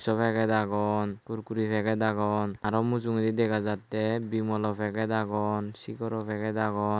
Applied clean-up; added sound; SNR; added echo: none; none; none; none.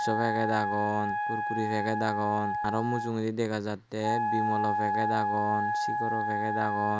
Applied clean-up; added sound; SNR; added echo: none; Wind instrument, woodwind instrument; -1 dB; none.